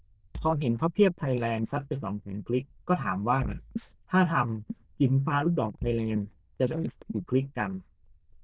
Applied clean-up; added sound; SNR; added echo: neural diffusion model UNIVERSE++.